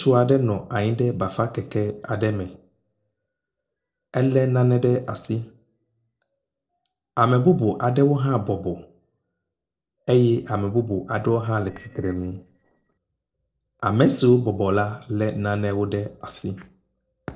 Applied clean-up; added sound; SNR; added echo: neural separator model SepFormer DNS4.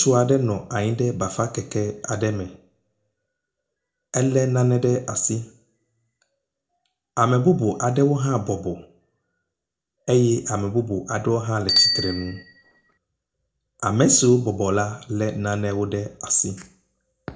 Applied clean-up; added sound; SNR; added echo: none; Bicycle bell; 12 dB; reverberation time 0.4 s.